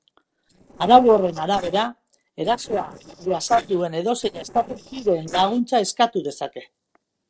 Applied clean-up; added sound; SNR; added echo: neural separator model SepFormer DNS4.